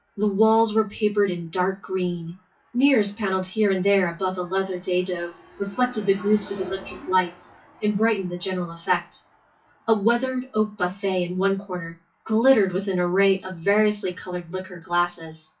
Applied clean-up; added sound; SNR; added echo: classical method WPE with log-MMSE.